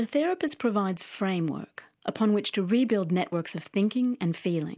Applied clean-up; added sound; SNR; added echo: none; none; none; none.